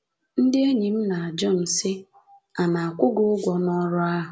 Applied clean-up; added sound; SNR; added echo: none; none; none; none.